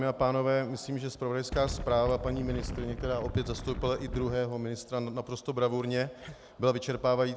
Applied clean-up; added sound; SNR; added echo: none; Wind; 7 dB; none.